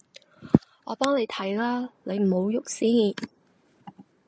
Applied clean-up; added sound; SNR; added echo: none; none; none; none.